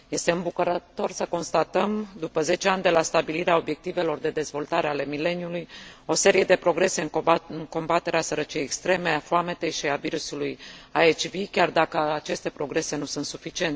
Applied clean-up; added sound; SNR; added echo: none; none; none; none.